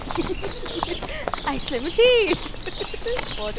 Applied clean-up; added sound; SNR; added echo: none; Livestock, farm animals, working animals + Rain; 5 dB; none.